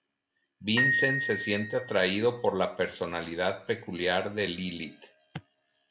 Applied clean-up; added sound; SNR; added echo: none; Glockenspiel; 3 dB; none.